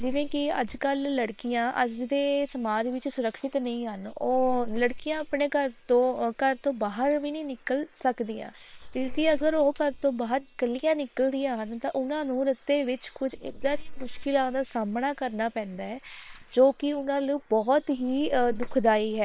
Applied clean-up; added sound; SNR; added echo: neural separator model SepFormer WHAM!.